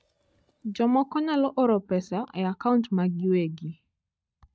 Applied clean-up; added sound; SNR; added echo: neural mask model DeepFilterNet 3.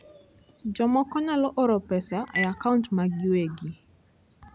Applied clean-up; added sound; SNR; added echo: none; Telephone; 15 dB; none.